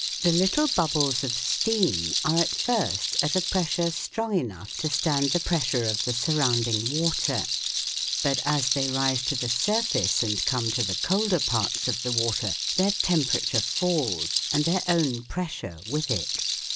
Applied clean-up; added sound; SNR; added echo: none; Rattle; 0 dB; none.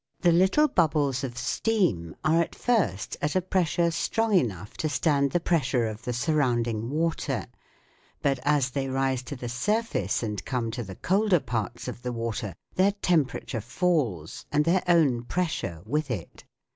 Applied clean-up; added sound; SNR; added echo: none; none; none; none.